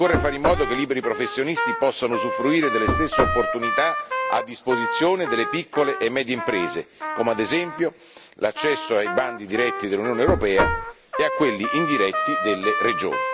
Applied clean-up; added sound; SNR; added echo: none; Trumpet + Knock; 3 dB; none.